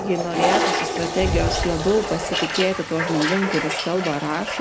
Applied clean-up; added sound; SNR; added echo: none; Toilet flush; 1 dB; none.